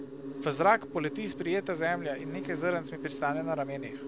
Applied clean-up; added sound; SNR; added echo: none; Insect; 8 dB; none.